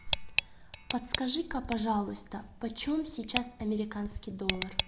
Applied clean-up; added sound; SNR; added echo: none; Tick; -2 dB; none.